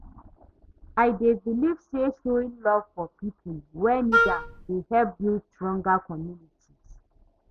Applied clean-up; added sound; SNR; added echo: none; Wind instrument, woodwind instrument; -3 dB; none.